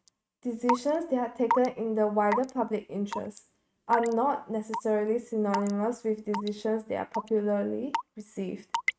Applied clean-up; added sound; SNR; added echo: neural mask model RNNoise.